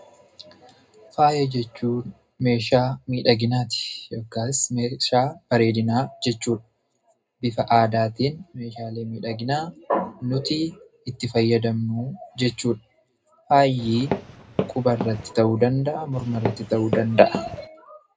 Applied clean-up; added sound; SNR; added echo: none; Walk, footsteps; 7 dB; reverberation time 0.2 s.